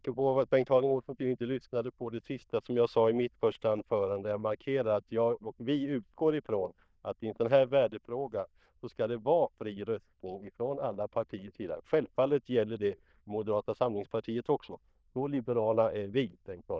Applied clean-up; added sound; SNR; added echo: neural diffusion model UNIVERSE++.